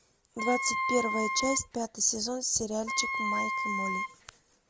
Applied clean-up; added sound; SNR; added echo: none; Wind instrument, woodwind instrument; 0 dB; none.